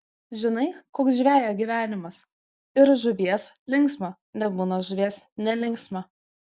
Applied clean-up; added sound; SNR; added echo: none; none; none; none.